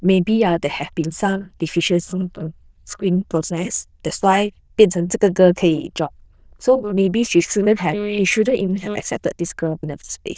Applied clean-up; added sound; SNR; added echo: neural diffusion model UNIVERSE++.